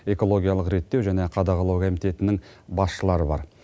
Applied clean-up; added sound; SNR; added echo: none; none; none; none.